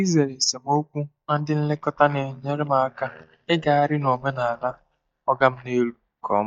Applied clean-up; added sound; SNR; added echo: neural mask model DeepFilterNet 3.